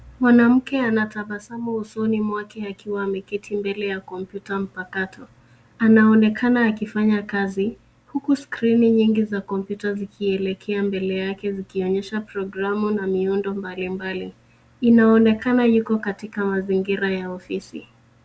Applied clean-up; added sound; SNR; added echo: none; none; none; none.